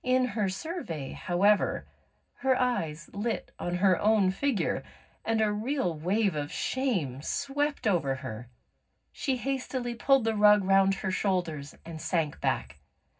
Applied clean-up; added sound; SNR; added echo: none; none; none; reverberation time 0.4 s.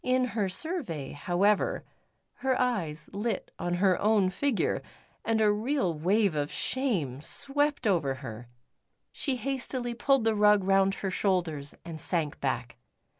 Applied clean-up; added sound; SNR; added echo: none; none; none; none.